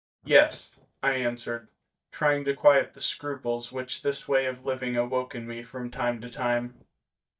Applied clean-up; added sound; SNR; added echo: neural mask model DeepFilterNet 3.